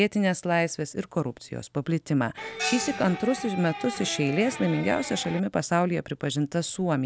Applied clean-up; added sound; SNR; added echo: none; Gong + Electric guitar; 9 dB; none.